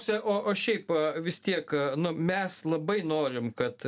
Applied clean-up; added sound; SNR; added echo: none; none; none; none.